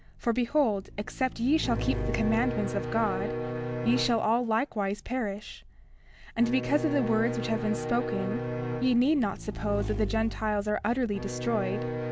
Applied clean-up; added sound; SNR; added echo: none; Motorcycle / Engine + Bowed string instrument; 5 dB; none.